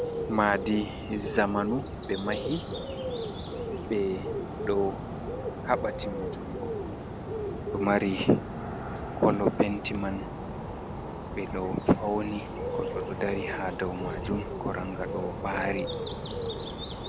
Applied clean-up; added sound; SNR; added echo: none; Bird; 3 dB; none.